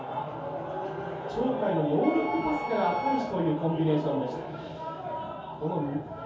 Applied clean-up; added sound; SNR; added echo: none; Wind instrument, woodwind instrument; 15 dB; reverberation time 0.6 s.